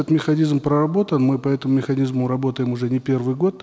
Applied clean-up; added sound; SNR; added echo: none; none; none; none.